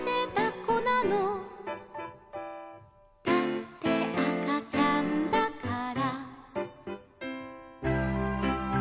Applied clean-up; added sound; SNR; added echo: none; none; none; none.